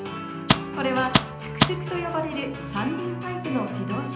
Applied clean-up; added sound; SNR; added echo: none; Rattle (instrument); -4 dB; reverberation time 0.8 s.